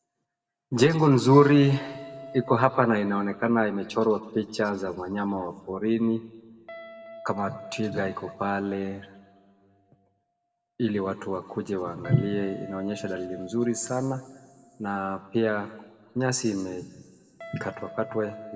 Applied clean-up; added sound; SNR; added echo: none; Guitar; 20 dB; reverberation time 1.3 s.